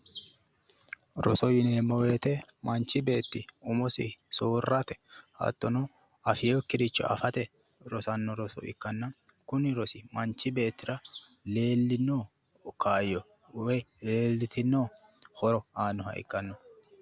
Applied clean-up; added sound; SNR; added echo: none; none; none; none.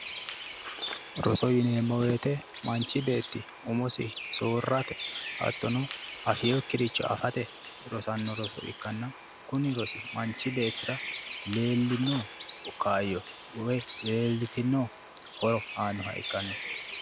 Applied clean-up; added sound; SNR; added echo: none; Bird; 10 dB; none.